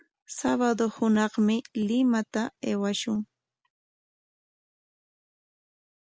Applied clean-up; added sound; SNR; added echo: none; none; none; none.